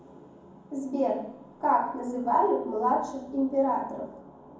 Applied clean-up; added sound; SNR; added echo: none; none; none; reverberation time 1.2 s.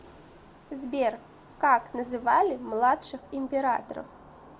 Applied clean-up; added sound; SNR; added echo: none; none; none; none.